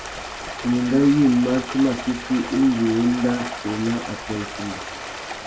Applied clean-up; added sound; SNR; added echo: none; Stream; 10 dB; reverberation time 0.2 s.